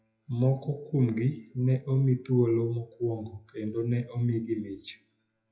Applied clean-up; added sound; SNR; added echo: classical method WPE with log-MMSE.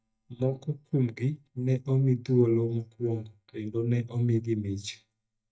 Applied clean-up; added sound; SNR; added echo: neural mask model DeepFilterNet 3.